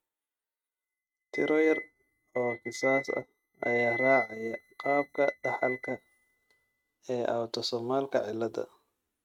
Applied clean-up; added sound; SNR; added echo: neural mask model RNNoise.